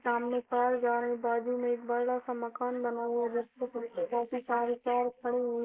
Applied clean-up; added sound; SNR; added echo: neural mask model Resemble Enhance denoiser.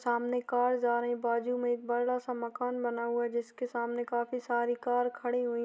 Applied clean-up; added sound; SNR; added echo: none; none; none; none.